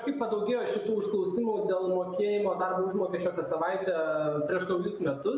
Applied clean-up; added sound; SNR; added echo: none; none; none; none.